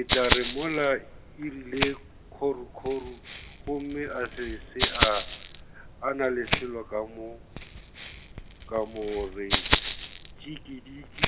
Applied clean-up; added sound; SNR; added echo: none; Rattle (instrument); 0 dB; reverberation time 0.3 s.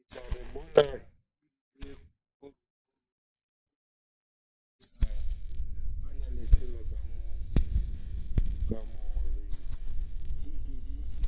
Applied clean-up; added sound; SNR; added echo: neural mask model DeepFilterNet 3.